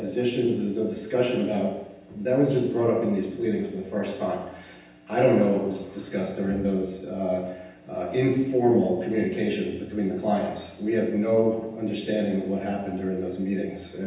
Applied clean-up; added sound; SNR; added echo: none; none; none; reverberation time 0.9 s.